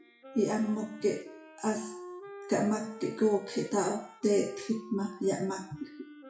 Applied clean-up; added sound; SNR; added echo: classical method WPE with log-MMSE.